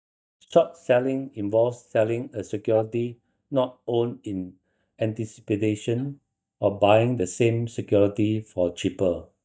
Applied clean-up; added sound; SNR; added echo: neural mask model DeepFilterNet 3.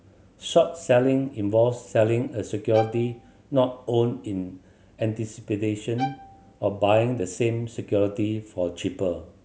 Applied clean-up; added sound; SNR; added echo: none; Bowed string instrument; 11 dB; none.